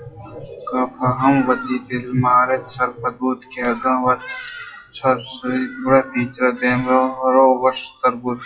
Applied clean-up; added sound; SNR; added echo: classical method WPE with log-MMSE.